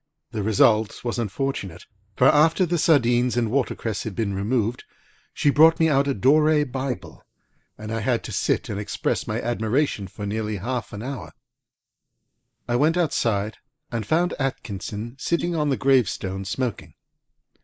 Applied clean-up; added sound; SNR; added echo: neural mask model Resemble Enhance denoiser.